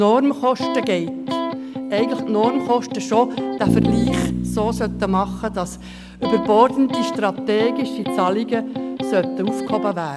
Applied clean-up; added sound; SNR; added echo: none; Electric guitar + Bass guitar; 3 dB; none.